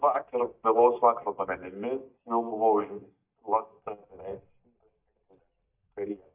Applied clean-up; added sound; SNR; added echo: neural mask model DeepFilterNet 3.